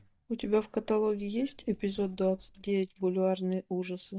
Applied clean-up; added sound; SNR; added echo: neural mask model DeepFilterNet 3.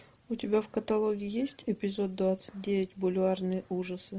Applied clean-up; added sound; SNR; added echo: none; none; none; none.